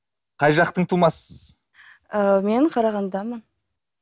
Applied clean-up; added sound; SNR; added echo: none; none; none; none.